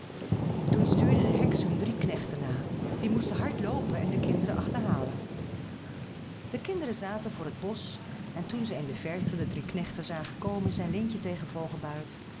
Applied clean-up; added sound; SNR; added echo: none; Thunder / Rain; -4 dB; none.